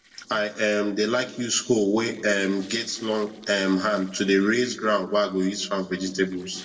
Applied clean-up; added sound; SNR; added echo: neural separator model SepFormer DNS4.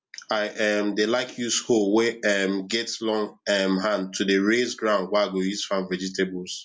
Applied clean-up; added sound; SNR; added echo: none; none; none; none.